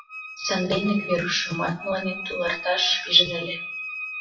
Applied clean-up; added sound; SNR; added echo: classical method WPE with log-MMSE.